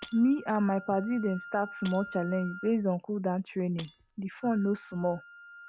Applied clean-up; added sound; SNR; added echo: none; Wind instrument, woodwind instrument + Shatter; 17 dB; none.